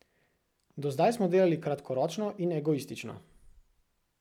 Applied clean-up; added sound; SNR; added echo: none; none; none; none.